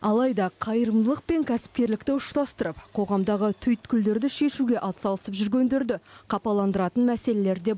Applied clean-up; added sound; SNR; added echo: none; none; none; none.